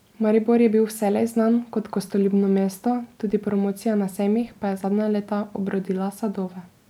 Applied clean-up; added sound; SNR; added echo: none; none; none; none.